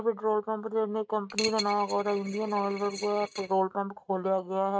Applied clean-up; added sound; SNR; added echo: neural mask model RNNoise.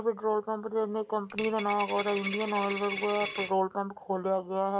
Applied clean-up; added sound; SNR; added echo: none; Coin (dropping); 2 dB; none.